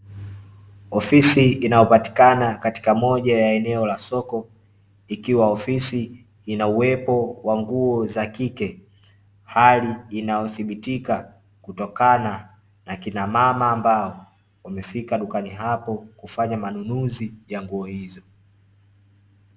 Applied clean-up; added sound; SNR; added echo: none; none; none; none.